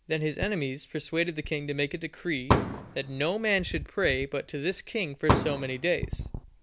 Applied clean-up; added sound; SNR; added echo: none; Fireworks; -1 dB; none.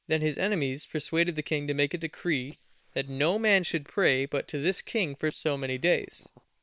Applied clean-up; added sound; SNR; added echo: neural separator model SepFormer WHAM!.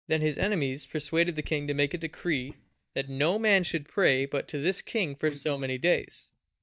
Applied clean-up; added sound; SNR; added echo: neural mask model DeepFilterNet 3.